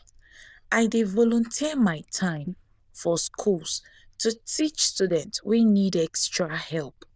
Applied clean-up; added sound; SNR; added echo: neural diffusion model UNIVERSE++.